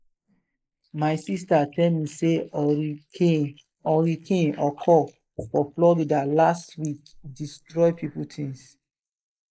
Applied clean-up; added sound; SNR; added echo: neural mask model Resemble Enhance denoiser.